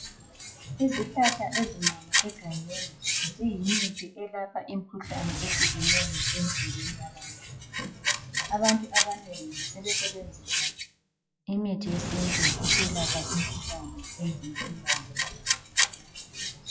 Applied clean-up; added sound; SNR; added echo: classical method WPE with log-MMSE.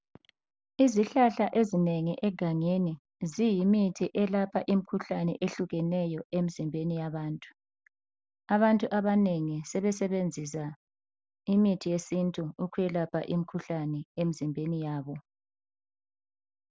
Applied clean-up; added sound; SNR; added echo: none; none; none; none.